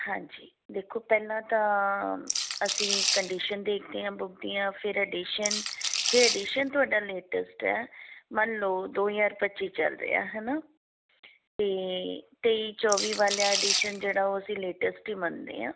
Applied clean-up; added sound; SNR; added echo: none; Rattle / Rattle (instrument); 0 dB; none.